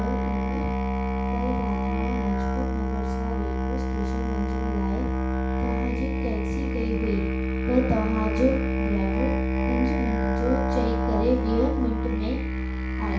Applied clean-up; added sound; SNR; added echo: none; Musical instrument; -5 dB; reverberation time 0.6 s.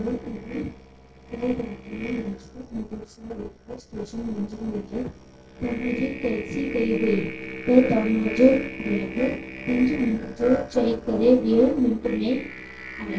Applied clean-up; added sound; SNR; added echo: neural separator model SepFormer DNS4.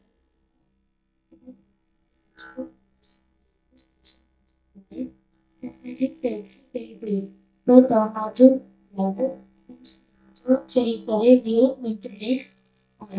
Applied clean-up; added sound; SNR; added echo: neural mask model DeepFilterNet 3.